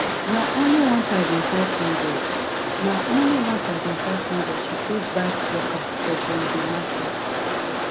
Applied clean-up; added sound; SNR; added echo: none; Rain; 0 dB; none.